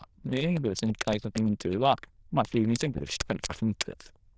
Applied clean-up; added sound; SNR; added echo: neural diffusion model UNIVERSE++.